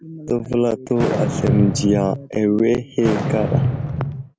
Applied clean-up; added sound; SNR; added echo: none; Fireworks; 1 dB; none.